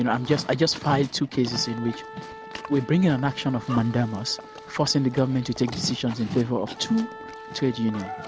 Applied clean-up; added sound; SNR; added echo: none; Livestock, farm animals, working animals + Wind instrument, woodwind instrument; 12 dB; none.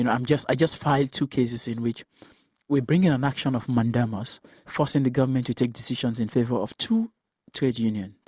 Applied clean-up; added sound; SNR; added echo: none; none; none; none.